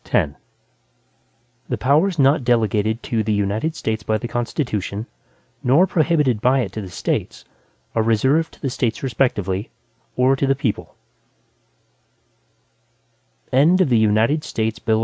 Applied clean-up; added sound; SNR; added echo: none; none; none; none.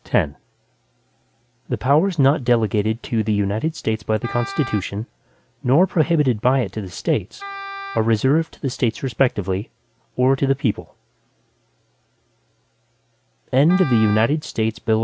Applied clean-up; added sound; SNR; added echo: none; Wind instrument, woodwind instrument; 13 dB; none.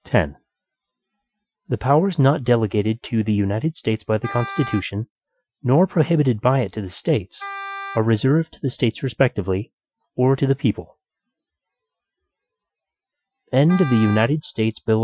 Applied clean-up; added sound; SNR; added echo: classical method Wiener filter.